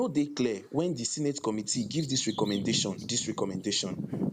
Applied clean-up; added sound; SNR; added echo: none; Bird vocalization, bird call, bird song; 8 dB; none.